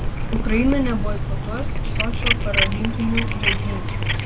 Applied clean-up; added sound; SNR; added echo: none; Cat; -5 dB; none.